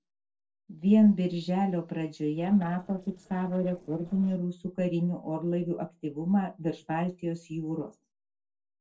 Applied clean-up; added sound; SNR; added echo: neural separator model SepFormer DNS4.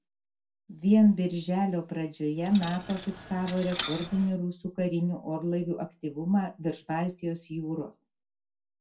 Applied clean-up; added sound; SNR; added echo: none; Coin (dropping); 11 dB; reverberation time 0.2 s.